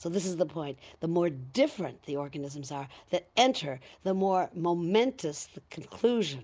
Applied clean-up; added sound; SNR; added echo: none; none; none; none.